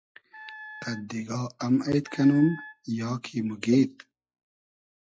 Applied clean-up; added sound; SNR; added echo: classical method log-MMSE.